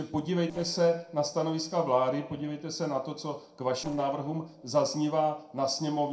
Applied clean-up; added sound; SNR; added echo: neural separator model SepFormer DNS4.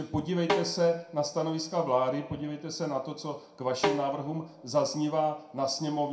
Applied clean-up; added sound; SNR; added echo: none; Snare drum; 5 dB; reverberation time 0.4 s.